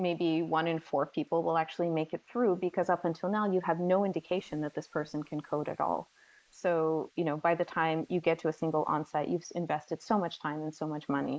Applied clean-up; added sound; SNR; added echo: neural mask model Resemble Enhance denoiser.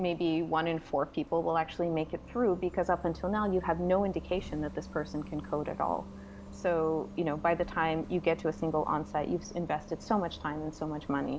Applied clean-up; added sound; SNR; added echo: none; Bus; 14 dB; none.